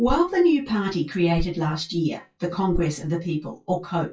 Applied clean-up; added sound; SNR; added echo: classical method WPE with log-MMSE.